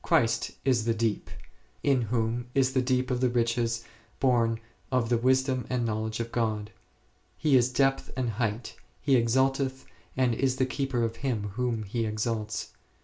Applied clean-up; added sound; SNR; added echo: none; none; none; reverberation time 0.3 s.